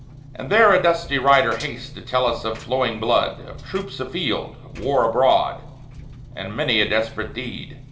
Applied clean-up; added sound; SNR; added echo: none; Engine; 16 dB; reverberation time 0.8 s.